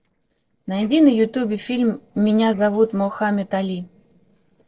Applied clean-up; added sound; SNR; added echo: neural separator model SepFormer DNS4.